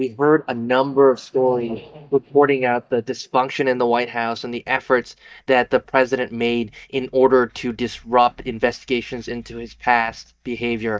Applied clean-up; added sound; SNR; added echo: neural mask model DeepFilterNet 3.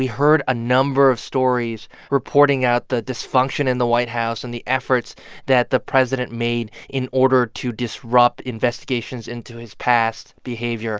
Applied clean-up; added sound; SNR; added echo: none; none; none; none.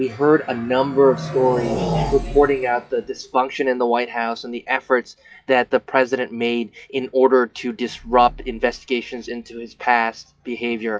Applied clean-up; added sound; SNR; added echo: classical method WPE with log-MMSE.